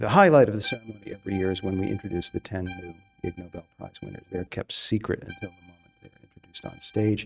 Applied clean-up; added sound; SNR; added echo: neural mask model RNNoise.